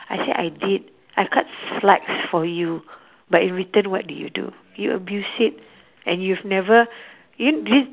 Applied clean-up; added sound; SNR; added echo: none; none; none; none.